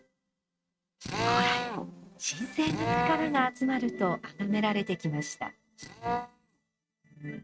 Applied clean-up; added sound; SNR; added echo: neural mask model RNNoise.